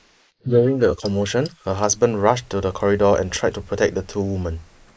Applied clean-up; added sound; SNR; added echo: neural mask model Resemble Enhance denoiser.